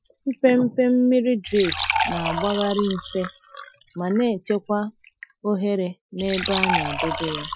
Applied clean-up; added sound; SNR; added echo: classical method Wiener filter.